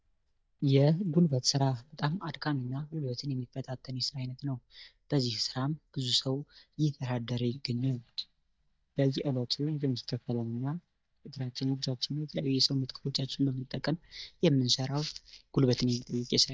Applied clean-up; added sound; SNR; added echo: neural mask model DeepFilterNet 3.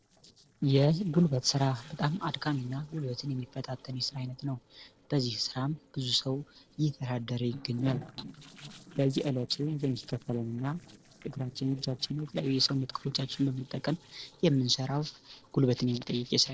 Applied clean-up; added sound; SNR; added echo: neural separator model SepFormer DNS4.